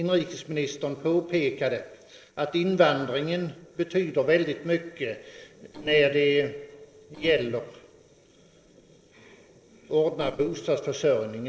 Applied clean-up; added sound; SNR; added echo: neural separator model SepFormer DNS4.